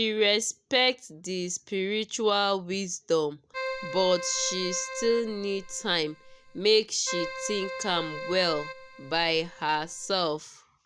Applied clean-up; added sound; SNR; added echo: none; Keyboard (musical); 10 dB; none.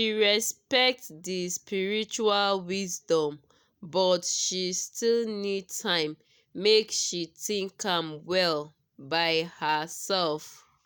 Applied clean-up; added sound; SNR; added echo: none; none; none; none.